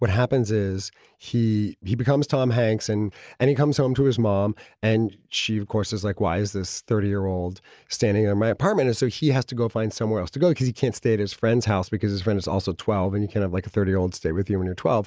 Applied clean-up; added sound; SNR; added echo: none; none; none; none.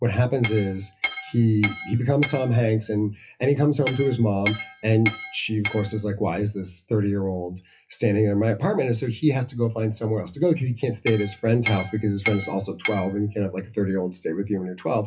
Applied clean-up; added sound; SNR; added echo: classical method WPE with log-MMSE.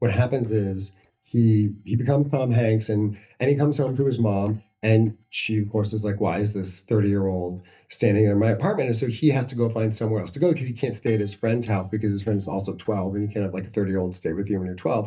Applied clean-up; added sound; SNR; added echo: neural mask model DeepFilterNet 3.